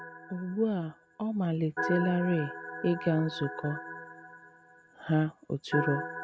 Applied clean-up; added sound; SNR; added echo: none; Organ; 8 dB; none.